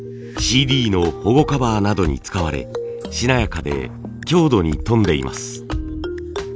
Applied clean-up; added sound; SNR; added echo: none; none; none; none.